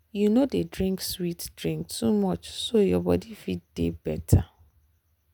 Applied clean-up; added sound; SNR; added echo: none; none; none; none.